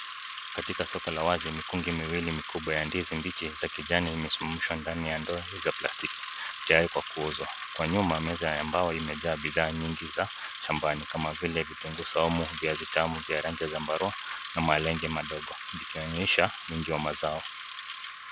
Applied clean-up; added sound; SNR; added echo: none; Bicycle; 5 dB; none.